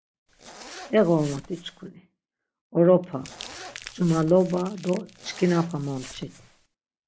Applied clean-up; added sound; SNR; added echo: none; Crumpling, crinkling + Zipper (clothing); 18 dB; none.